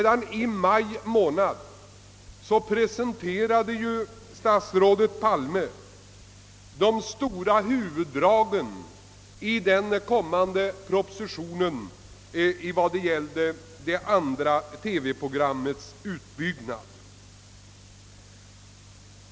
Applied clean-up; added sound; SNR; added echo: none; none; none; none.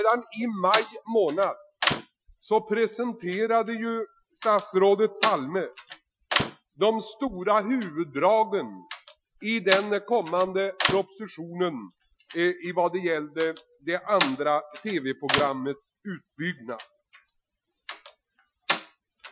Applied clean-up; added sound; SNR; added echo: classical method Wiener filter.